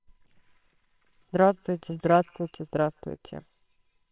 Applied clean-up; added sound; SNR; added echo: neural separator model SepFormer WHAMR!.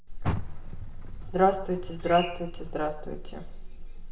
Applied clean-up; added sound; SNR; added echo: none; Car; 11 dB; reverberation time 0.7 s.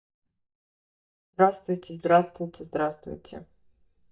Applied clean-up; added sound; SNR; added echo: neural mask model DeepFilterNet 3.